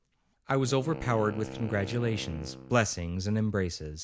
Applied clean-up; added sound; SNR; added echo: none; Wind instrument, woodwind instrument; 14 dB; none.